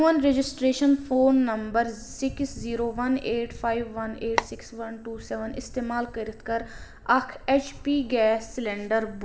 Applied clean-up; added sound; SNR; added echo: none; Telephone; 3 dB; reverberation time 3.0 s.